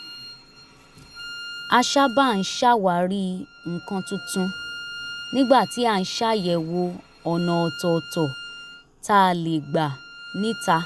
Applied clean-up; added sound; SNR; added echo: none; Bowed string instrument; 15 dB; none.